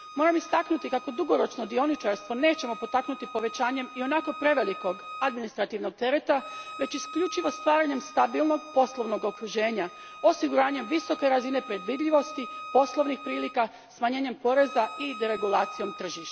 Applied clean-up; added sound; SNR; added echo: none; Bowed string instrument; 15 dB; none.